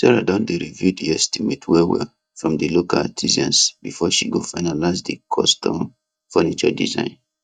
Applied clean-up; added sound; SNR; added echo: neural mask model DeepFilterNet 3.